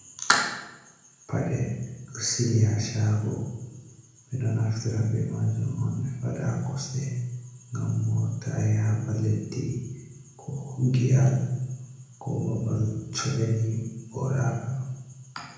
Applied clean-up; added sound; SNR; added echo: none; none; none; reverberation time 0.9 s.